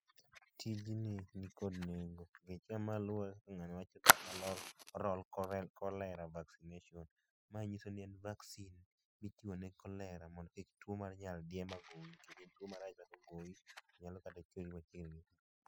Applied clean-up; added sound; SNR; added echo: classical method spectral subtraction.